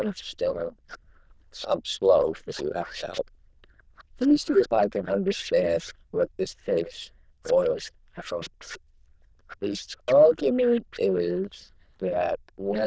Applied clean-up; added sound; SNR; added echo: neural diffusion model UNIVERSE++.